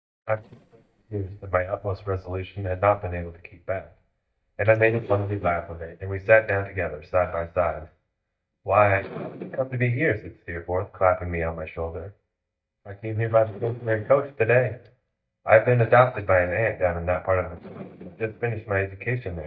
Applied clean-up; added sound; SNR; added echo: neural mask model DeepFilterNet 3.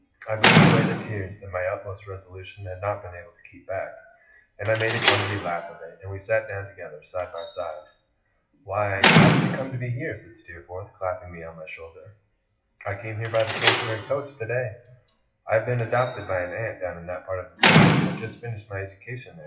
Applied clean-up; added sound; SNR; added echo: classical method WPE with log-MMSE.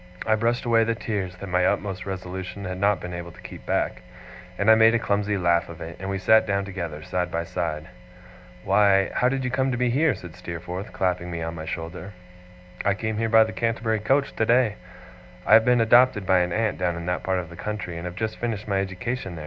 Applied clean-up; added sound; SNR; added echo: none; none; none; none.